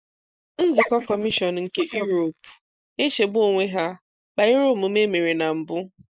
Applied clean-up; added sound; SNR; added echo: neural mask model Resemble Enhance denoiser.